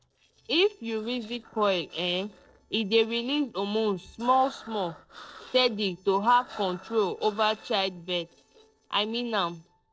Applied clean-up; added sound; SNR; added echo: neural separator model SepFormer DNS4.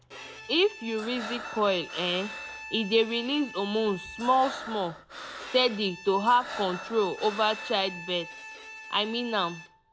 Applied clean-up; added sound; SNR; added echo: none; Bowed string instrument + Breathing; 12 dB; none.